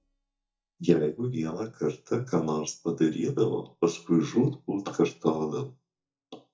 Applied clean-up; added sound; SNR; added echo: neural mask model DeepFilterNet 3.